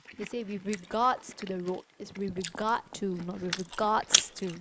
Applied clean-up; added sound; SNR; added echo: neural mask model Resemble Enhance denoiser.